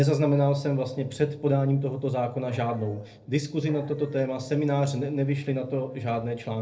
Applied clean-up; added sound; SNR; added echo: neural separator model SepFormer DNS4.